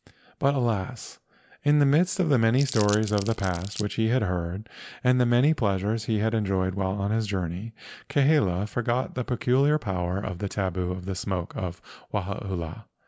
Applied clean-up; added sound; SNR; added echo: none; Crumpling, crinkling; 14 dB; none.